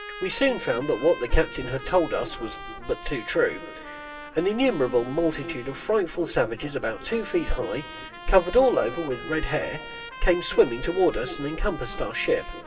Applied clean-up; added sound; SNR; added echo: none; Trumpet; 15 dB; reverberation time 2.9 s.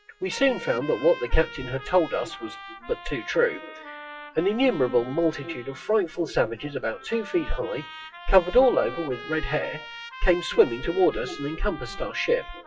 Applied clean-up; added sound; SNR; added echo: classical method WPE with log-MMSE.